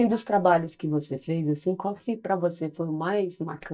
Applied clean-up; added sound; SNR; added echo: neural mask model DeepFilterNet 3.